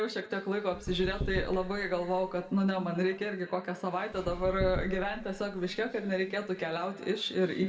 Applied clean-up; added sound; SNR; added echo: none; Knock / Wood; 9 dB; reverberation time 1.7 s.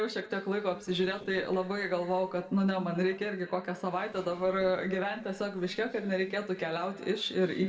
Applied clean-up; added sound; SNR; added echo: neural separator model SepFormer DNS4.